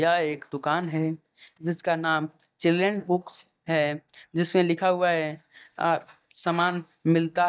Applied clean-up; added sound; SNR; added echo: neural mask model DeepFilterNet 3.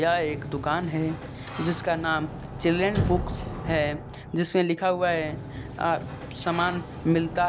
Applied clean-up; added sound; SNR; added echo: none; Sliding door; 8 dB; none.